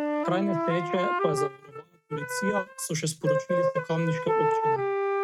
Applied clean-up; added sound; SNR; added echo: neural mask model RNNoise.